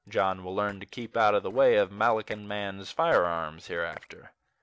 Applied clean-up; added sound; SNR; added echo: neural separator model SepFormer DNS4.